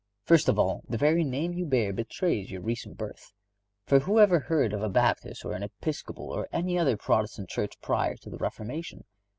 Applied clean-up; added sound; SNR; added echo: none; none; none; none.